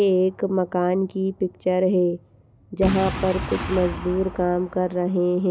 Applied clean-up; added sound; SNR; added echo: none; Boom; 11 dB; none.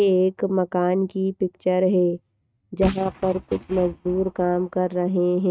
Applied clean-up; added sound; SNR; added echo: neural mask model RNNoise.